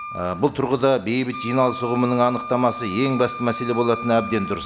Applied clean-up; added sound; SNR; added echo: none; Wind instrument, woodwind instrument; 11 dB; none.